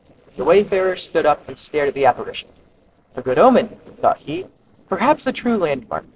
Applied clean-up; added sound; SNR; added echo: neural separator model SepFormer DNS4.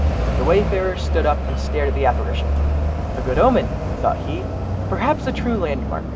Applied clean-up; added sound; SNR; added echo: none; Alarm / Truck; -1 dB; none.